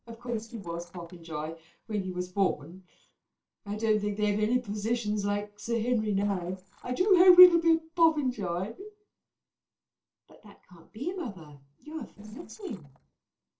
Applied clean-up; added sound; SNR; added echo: neural separator model SepFormer DNS4.